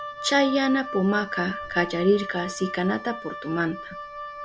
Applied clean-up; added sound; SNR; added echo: none; Wind instrument, woodwind instrument; 10 dB; none.